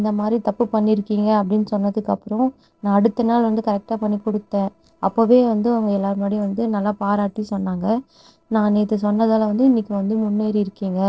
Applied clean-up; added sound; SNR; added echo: neural separator model SepFormer DNS4.